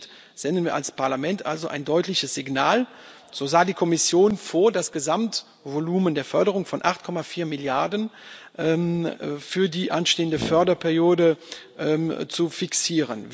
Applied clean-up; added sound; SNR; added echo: none; Brass instrument; 11 dB; none.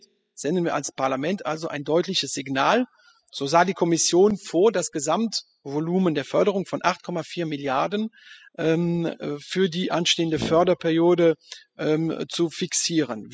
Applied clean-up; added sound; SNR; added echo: classical method spectral subtraction.